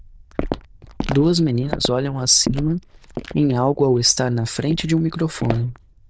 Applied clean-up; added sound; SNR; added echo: neural diffusion model UNIVERSE++.